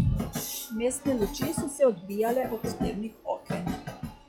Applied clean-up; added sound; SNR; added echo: classical method log-MMSE.